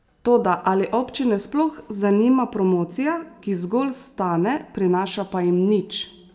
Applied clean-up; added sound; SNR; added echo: none; none; none; reverberation time 0.9 s.